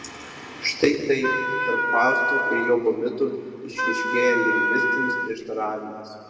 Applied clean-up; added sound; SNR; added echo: none; Wind instrument, woodwind instrument; -1 dB; reverberation time 2.3 s.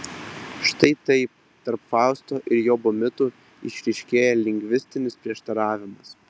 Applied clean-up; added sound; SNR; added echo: none; none; none; none.